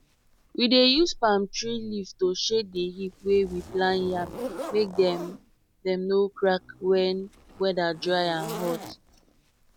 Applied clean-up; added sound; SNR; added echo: none; Zipper (clothing); 15 dB; none.